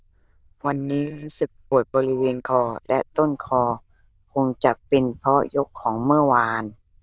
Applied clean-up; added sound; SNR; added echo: neural diffusion model UNIVERSE++.